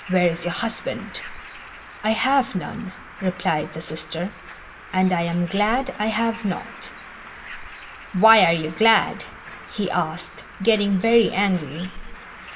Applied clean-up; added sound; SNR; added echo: none; Bird; 16 dB; reverberation time 0.8 s.